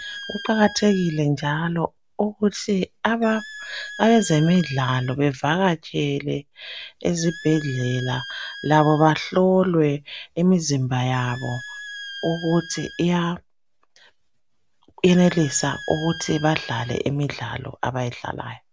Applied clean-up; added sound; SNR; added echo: none; Squeak; 17 dB; none.